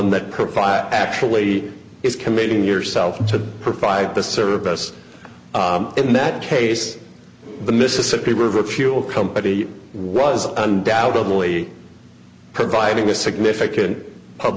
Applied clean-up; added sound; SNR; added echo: none; none; none; none.